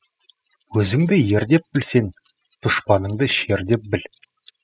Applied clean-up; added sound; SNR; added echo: classical method spectral subtraction.